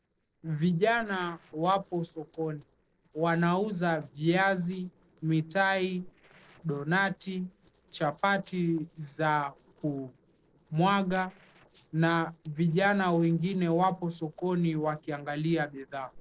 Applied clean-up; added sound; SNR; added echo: neural separator model SepFormer DNS4.